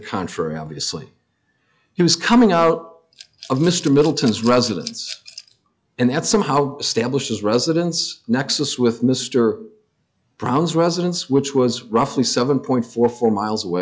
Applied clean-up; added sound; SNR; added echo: classical method log-MMSE.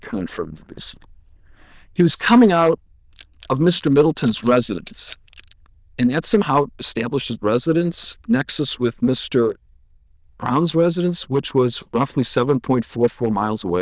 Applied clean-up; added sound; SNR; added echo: neural diffusion model UNIVERSE++.